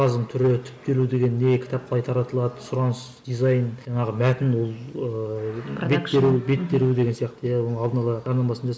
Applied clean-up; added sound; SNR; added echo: none; none; none; none.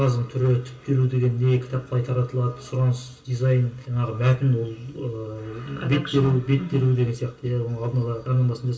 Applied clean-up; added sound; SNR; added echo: none; none; none; reverberation time 0.2 s.